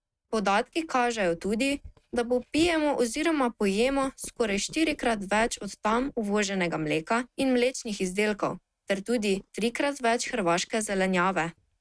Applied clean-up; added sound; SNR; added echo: neural mask model RNNoise.